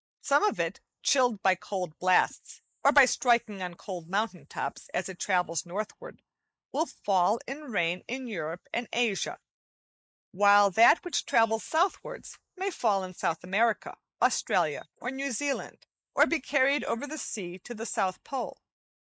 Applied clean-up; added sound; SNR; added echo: neural mask model Resemble Enhance denoiser.